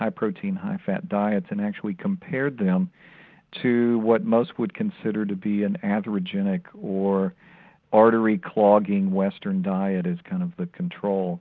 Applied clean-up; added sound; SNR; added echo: none; none; none; none.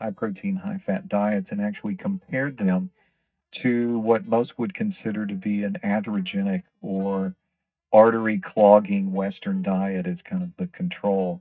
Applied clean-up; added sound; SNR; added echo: neural mask model DeepFilterNet 3.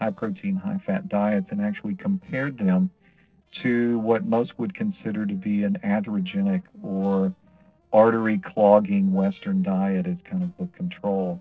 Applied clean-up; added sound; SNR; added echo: neural separator model SepFormer DNS4.